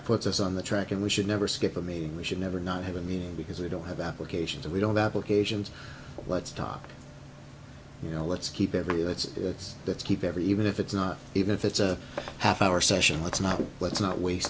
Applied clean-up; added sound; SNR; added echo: none; none; none; none.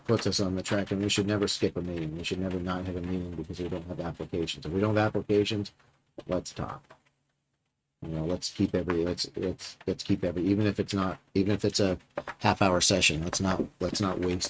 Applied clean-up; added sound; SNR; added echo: neural mask model RNNoise.